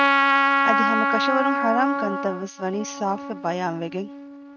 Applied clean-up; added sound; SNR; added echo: neural mask model RNNoise.